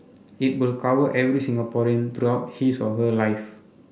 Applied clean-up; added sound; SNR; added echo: none; none; none; none.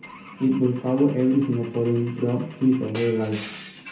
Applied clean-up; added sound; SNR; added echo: none; Glass / Engine / Car; 19 dB; reverberation time 0.3 s.